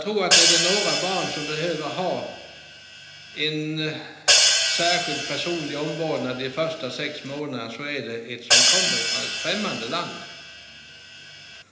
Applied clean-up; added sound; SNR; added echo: none; Hi-hat; -4 dB; reverberation time 1.0 s.